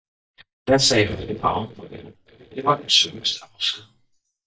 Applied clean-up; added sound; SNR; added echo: neural mask model DeepFilterNet 3.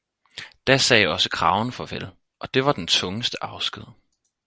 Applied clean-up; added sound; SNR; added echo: none; none; none; none.